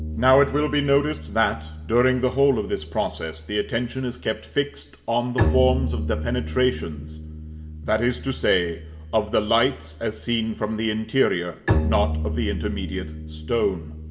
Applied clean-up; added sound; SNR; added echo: none; Bowed string instrument; 6 dB; reverberation time 0.5 s.